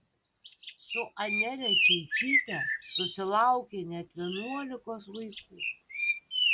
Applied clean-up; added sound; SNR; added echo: none; Bird; -3 dB; none.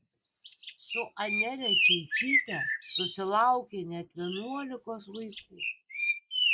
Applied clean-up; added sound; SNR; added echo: neural mask model Resemble Enhance denoiser.